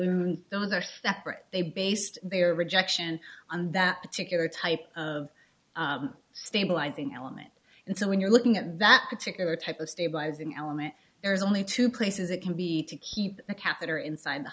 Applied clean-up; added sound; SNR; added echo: none; none; none; none.